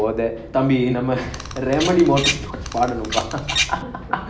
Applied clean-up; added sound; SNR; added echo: none; Bird vocalization, bird call, bird song; 6 dB; none.